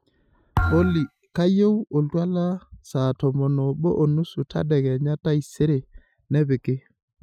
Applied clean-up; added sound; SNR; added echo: classical method Wiener filter.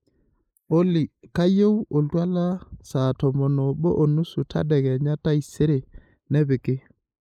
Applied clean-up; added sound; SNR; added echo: neural mask model Resemble Enhance denoiser.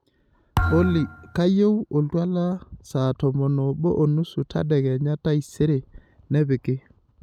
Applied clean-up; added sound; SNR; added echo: none; Thump, thud; 6 dB; none.